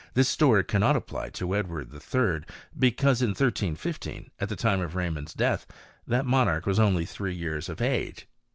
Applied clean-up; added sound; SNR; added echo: none; none; none; none.